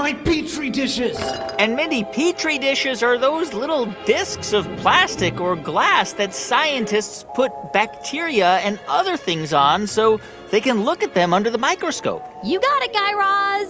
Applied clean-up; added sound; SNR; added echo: none; none; none; none.